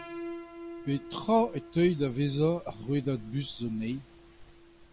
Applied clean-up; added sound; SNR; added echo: none; Piano; 15 dB; none.